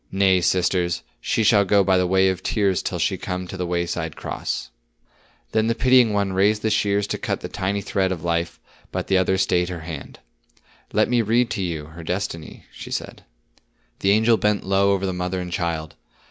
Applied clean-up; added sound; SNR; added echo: none; none; none; none.